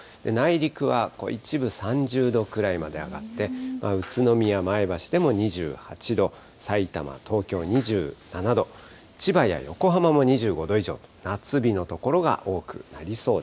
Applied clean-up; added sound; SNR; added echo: none; none; none; none.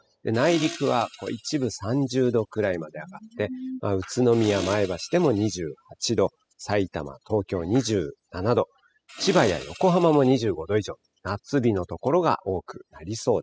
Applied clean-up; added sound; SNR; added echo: classical method spectral subtraction.